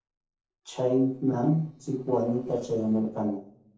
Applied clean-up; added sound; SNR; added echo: neural separator model SepFormer DNS4.